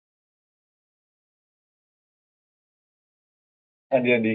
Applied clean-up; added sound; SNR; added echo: neural mask model DeepFilterNet 3.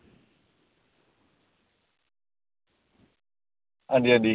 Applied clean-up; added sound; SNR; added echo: none; none; none; none.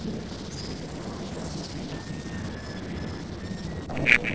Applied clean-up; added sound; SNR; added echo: neural separator model SepFormer DNS4.